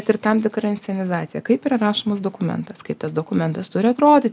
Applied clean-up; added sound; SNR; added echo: none; none; none; none.